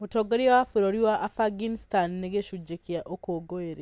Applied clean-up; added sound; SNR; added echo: none; none; none; none.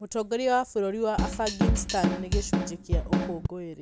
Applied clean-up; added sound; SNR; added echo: none; Drum kit; -3 dB; none.